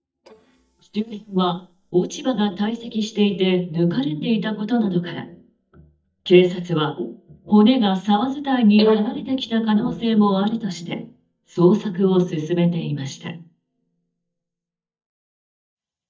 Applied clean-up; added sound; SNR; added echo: neural mask model DeepFilterNet 3.